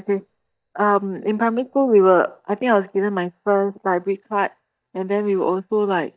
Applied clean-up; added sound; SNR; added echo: neural mask model DeepFilterNet 3.